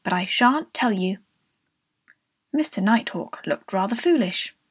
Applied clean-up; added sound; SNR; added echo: none; none; none; none.